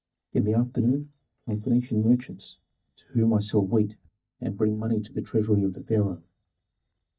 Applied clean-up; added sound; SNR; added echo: neural mask model DeepFilterNet 3.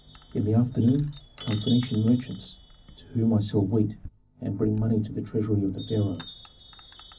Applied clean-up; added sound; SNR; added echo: none; Chime; 19 dB; reverberation time 0.4 s.